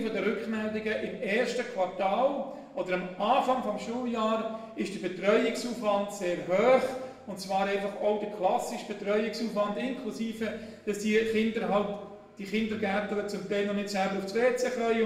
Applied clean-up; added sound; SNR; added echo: none; none; none; reverberation time 0.8 s.